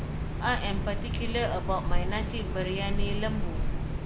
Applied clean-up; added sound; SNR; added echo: none; Cricket; -5 dB; none.